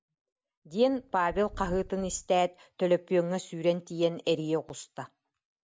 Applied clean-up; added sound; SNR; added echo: none; Purr; 17 dB; none.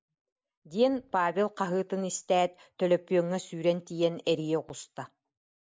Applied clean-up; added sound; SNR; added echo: neural mask model Resemble Enhance denoiser.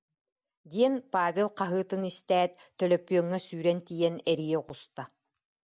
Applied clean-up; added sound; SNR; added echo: none; none; none; none.